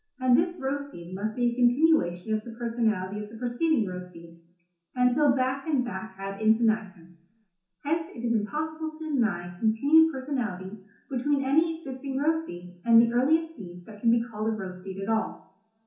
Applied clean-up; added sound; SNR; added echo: none; none; none; reverberation time 0.7 s.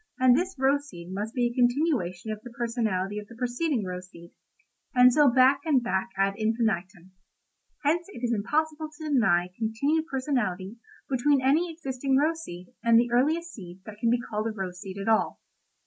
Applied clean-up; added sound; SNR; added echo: none; none; none; none.